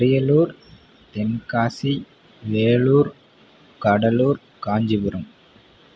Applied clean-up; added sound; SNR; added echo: none; none; none; none.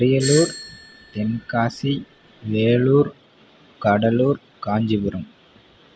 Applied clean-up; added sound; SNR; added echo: none; Doorbell; 12 dB; none.